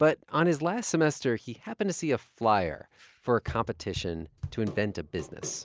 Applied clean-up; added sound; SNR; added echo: none; none; none; none.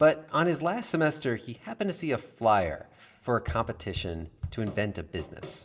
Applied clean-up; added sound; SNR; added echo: none; none; none; reverberation time 0.3 s.